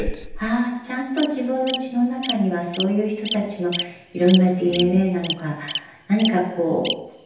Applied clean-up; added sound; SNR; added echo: none; Bird vocalization, bird call, bird song; 10 dB; reverberation time 0.9 s.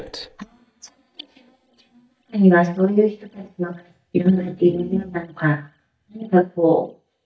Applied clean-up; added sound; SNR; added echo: neural mask model DeepFilterNet 3.